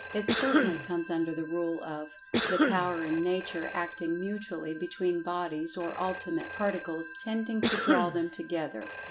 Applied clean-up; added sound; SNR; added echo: none; Cough + Telephone; -1 dB; none.